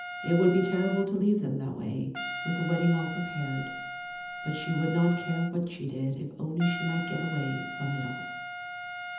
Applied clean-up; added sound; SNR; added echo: none; Trumpet; 9 dB; reverberation time 0.8 s.